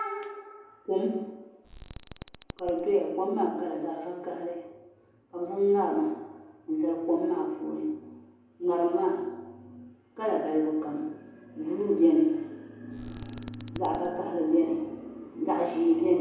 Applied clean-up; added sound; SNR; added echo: none; Alarm; 16 dB; reverberation time 0.6 s.